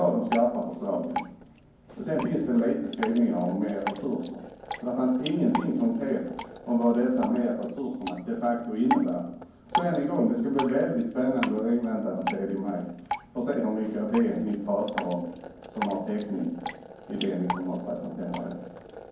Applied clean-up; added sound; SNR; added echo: none; Drip; 10 dB; reverberation time 0.9 s.